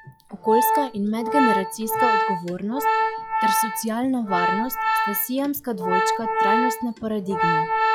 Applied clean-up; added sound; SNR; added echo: classical method log-MMSE.